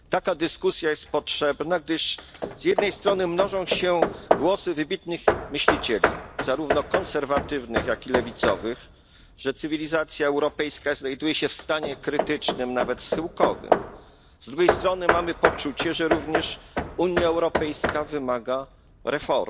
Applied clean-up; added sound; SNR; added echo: none; Hammer / Wood; 3 dB; none.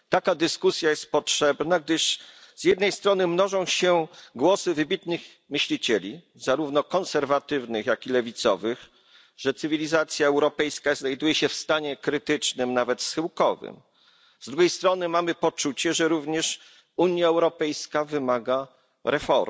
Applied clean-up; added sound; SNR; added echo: none; none; none; none.